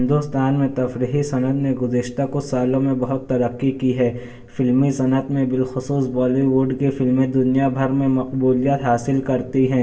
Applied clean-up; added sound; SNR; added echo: none; none; none; reverberation time 0.1 s.